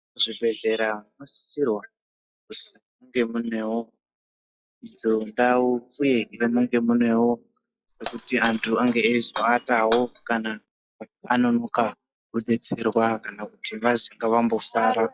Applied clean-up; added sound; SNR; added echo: classical method log-MMSE.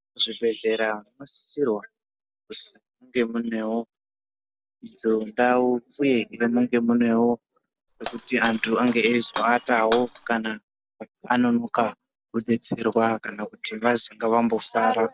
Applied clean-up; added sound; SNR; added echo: none; Shatter; 9 dB; none.